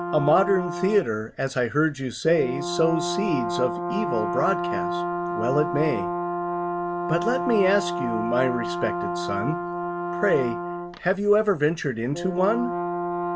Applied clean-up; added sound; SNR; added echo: none; Brass instrument; 3 dB; none.